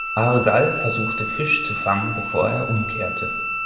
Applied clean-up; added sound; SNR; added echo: none; Bowed string instrument; 4 dB; reverberation time 1.1 s.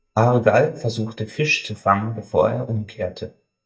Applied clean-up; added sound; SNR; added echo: neural mask model DeepFilterNet 3.